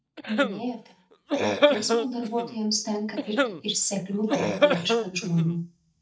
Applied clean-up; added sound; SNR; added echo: neural mask model DeepFilterNet 3.